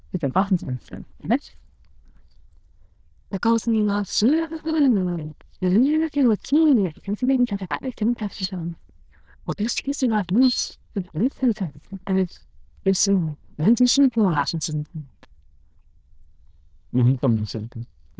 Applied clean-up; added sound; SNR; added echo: neural diffusion model UNIVERSE++.